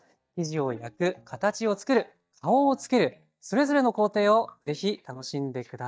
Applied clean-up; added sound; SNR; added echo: neural mask model DeepFilterNet 3.